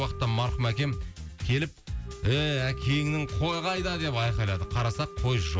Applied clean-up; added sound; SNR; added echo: none; Wind instrument, woodwind instrument; 16 dB; none.